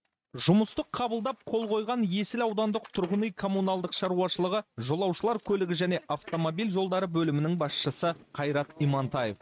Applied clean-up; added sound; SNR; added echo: neural mask model RNNoise.